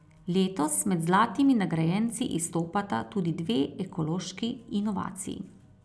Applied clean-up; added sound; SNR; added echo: none; none; none; none.